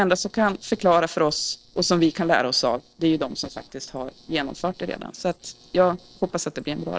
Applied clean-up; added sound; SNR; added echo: neural separator model SepFormer DNS4.